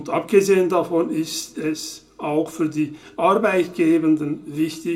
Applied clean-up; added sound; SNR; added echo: none; none; none; reverberation time 0.3 s.